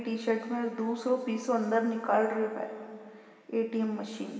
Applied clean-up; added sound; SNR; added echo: none; none; none; reverberation time 2.4 s.